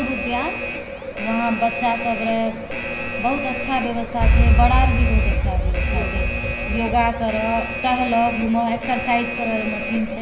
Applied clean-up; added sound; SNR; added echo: none; Alarm; -1 dB; none.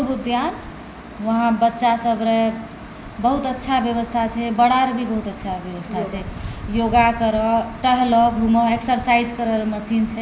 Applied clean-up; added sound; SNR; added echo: none; none; none; none.